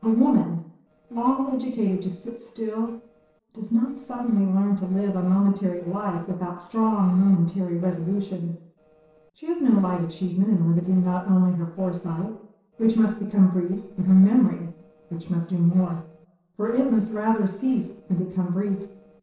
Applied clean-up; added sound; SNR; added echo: neural separator model SepFormer DNS4.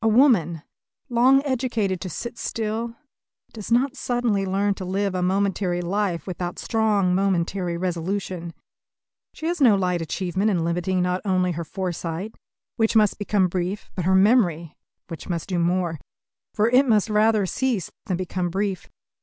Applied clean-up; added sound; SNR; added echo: none; none; none; none.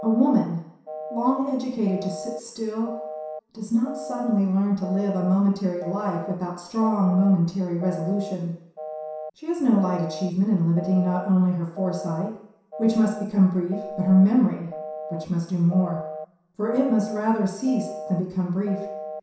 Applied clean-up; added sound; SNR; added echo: none; Telephone; 12 dB; reverberation time 0.7 s.